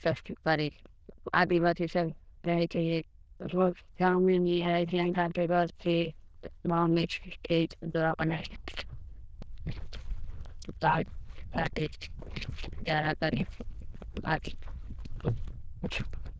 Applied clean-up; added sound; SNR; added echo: neural diffusion model UNIVERSE++.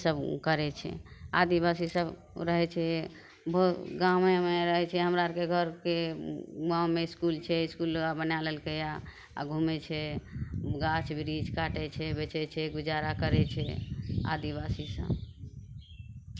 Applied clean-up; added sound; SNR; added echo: none; none; none; none.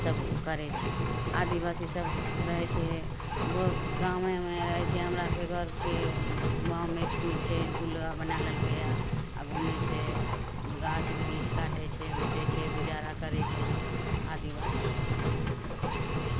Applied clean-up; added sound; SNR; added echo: none; Engine; -4 dB; none.